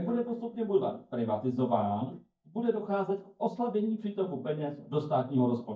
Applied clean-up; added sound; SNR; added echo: neural mask model DeepFilterNet 3.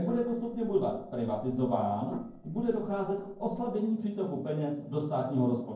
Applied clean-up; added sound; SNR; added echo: neural separator model SepFormer DNS4.